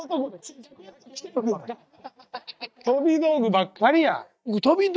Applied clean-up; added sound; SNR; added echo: neural mask model DeepFilterNet 3.